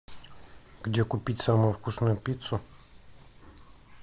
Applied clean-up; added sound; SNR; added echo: none; none; none; none.